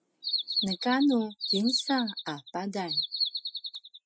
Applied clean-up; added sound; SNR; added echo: classical method Wiener filter.